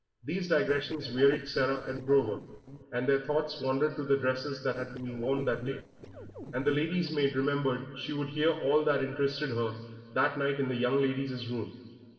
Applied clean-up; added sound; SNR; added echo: neural separator model SepFormer DNS4.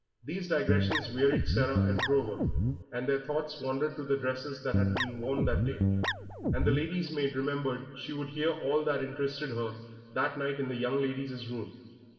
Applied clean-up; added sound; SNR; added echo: none; Guitar; -3 dB; reverberation time 1.9 s.